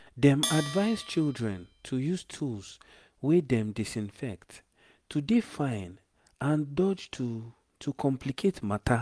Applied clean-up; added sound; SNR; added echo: none; Bell; 10 dB; none.